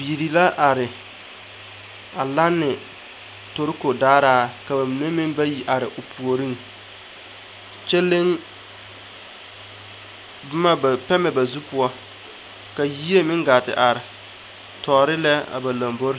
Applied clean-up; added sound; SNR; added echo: none; none; none; none.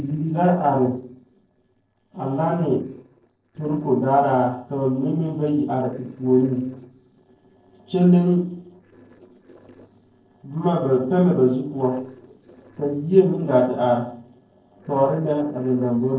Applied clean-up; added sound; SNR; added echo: neural separator model SepFormer DNS4.